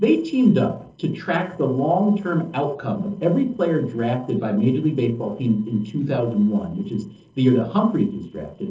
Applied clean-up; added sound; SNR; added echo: neural separator model SepFormer DNS4.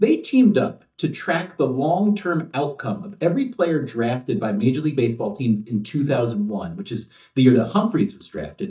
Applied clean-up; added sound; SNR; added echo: neural mask model DeepFilterNet 3.